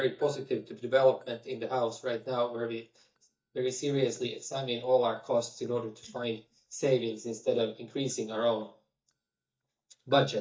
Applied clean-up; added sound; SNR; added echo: neural mask model DeepFilterNet 3.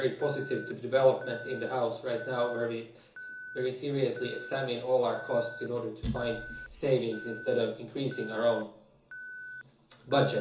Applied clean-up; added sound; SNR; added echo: none; Alarm; 15 dB; reverberation time 0.7 s.